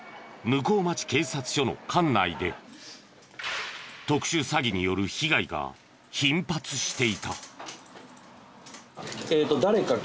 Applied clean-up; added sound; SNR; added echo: none; none; none; none.